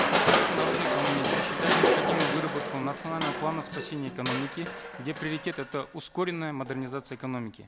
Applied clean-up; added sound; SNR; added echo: none; Crushing; -4 dB; none.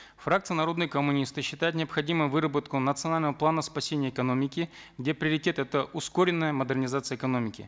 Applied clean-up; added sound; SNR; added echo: none; none; none; none.